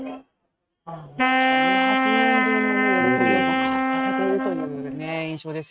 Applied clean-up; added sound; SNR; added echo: neural mask model RNNoise.